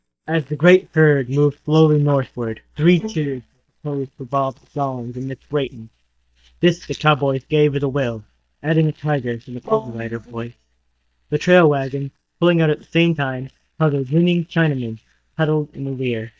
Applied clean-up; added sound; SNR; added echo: neural mask model DeepFilterNet 3.